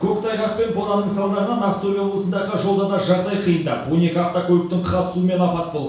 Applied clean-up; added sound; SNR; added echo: none; none; none; reverberation time 0.7 s.